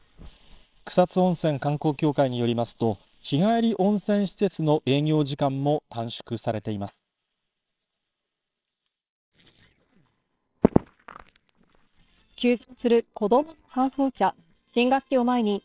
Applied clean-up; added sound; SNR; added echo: neural separator model SepFormer WHAMR!.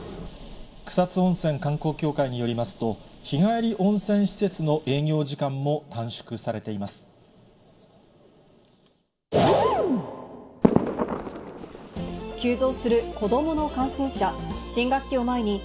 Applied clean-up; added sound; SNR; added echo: none; Fireworks; 1 dB; reverberation time 2.1 s.